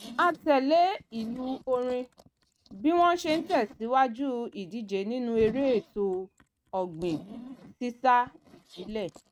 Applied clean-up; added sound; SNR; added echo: neural mask model RNNoise.